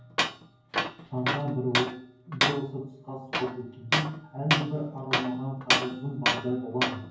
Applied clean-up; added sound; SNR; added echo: none; Tools; -2 dB; reverberation time 0.9 s.